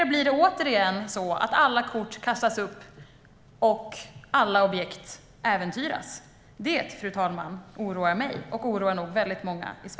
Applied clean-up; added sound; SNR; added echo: none; none; none; none.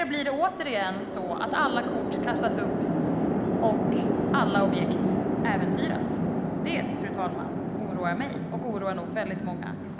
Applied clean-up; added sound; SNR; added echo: none; Chatter / Traffic noise, roadway noise / Train; -3 dB; none.